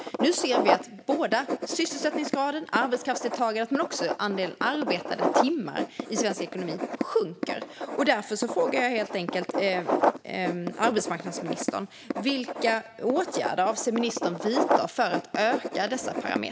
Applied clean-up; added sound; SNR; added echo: none; Writing; 3 dB; none.